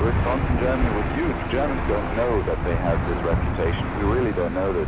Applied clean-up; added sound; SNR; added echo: none; Engine / Aircraft; -2 dB; none.